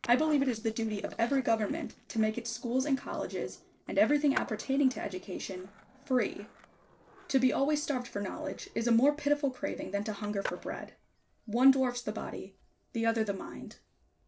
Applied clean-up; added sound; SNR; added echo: neural separator model SepFormer DNS4.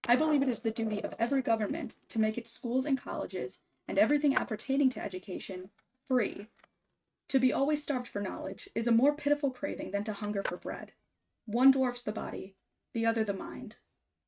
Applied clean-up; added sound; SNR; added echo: neural mask model RNNoise.